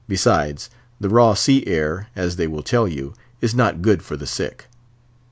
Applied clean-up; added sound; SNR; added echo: none; none; none; none.